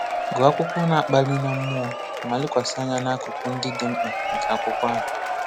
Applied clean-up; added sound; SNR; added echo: none; Applause / Crowd / Cheering; 3 dB; none.